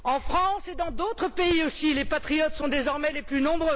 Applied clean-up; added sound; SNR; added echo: none; Cricket; 8 dB; none.